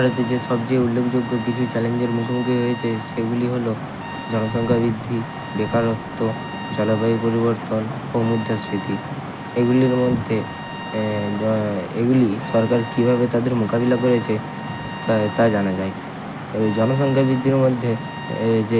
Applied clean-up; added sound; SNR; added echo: none; Trumpet; 16 dB; none.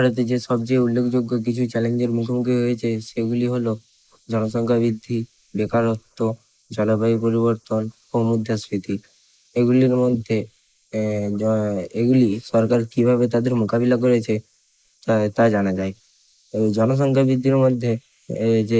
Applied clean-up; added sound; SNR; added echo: neural mask model Resemble Enhance denoiser.